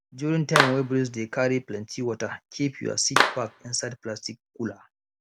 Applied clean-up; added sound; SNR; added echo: none; Clapping; -1 dB; none.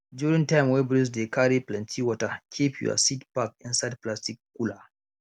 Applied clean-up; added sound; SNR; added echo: none; none; none; none.